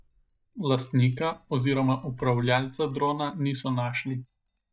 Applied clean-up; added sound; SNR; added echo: neural mask model DeepFilterNet 3.